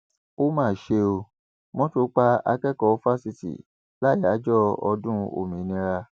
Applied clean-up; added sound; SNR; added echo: none; none; none; none.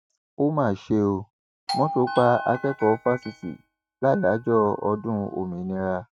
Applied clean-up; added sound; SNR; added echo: neural mask model RNNoise.